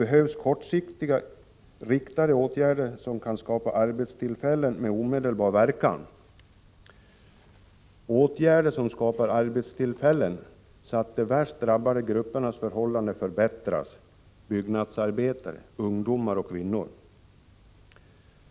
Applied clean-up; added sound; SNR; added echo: none; none; none; none.